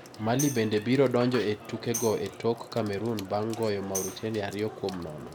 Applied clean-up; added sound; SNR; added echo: none; Tambourine + Sink (filling or washing) / Water tap, faucet / Water; 13 dB; none.